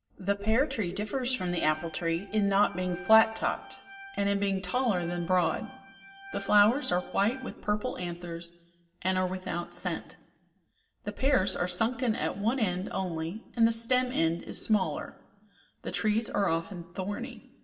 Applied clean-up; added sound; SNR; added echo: none; Organ; 18 dB; reverberation time 0.8 s.